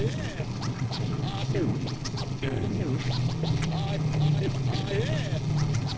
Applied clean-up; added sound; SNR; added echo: neural separator model SepFormer DNS4.